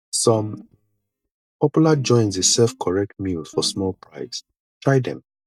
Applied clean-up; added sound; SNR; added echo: neural mask model DeepFilterNet 3.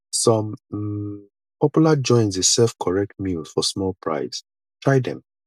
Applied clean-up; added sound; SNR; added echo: none; none; none; none.